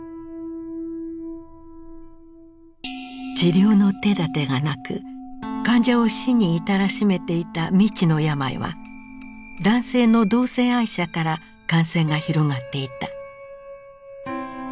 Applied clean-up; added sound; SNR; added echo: none; none; none; none.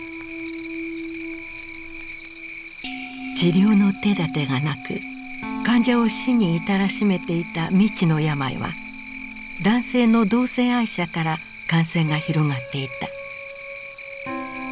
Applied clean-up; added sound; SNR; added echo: none; Cricket; 9 dB; none.